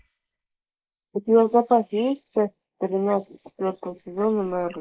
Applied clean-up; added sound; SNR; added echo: neural mask model Resemble Enhance denoiser.